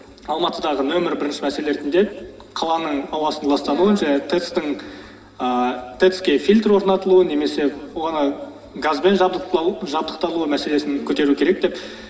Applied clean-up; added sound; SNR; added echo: none; none; none; reverberation time 1.3 s.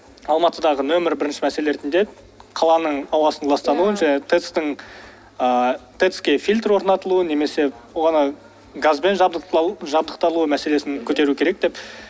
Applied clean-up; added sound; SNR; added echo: none; none; none; none.